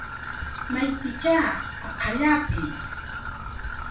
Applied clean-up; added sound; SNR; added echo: none; Trickle, dribble / Traffic noise, roadway noise; 5 dB; reverberation time 0.3 s.